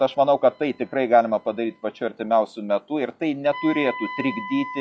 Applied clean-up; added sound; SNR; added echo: classical method log-MMSE.